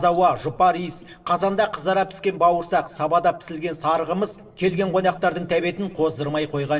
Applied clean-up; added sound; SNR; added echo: neural separator model SepFormer DNS4.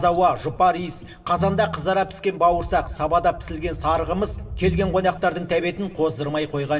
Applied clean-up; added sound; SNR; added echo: none; Piano; 12 dB; reverberation time 1.6 s.